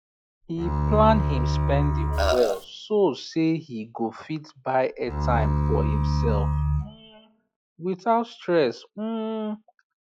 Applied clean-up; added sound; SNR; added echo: classical method log-MMSE.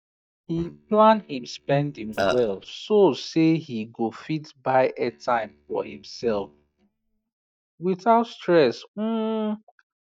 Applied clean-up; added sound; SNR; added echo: neural mask model DeepFilterNet 3.